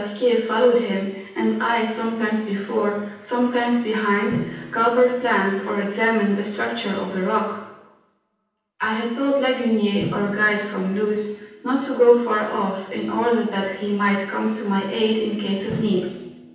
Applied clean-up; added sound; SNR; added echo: none; Drum; 19 dB; reverberation time 0.9 s.